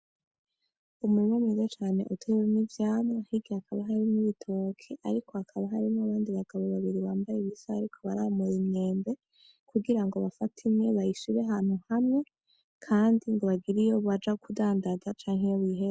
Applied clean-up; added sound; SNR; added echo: none; none; none; none.